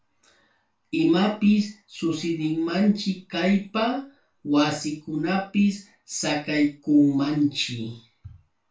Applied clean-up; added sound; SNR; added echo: none; none; none; reverberation time 0.3 s.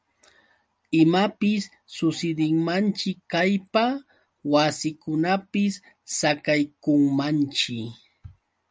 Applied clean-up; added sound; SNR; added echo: none; none; none; none.